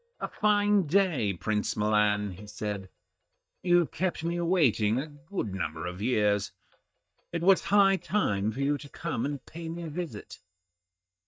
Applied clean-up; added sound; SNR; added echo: neural mask model DeepFilterNet 3.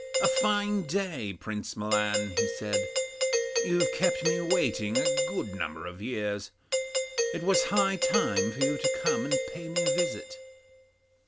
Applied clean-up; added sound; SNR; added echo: none; Doorbell; -2 dB; none.